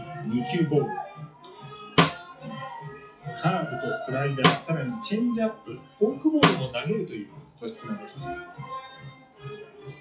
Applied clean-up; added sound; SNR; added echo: classical method WPE with log-MMSE.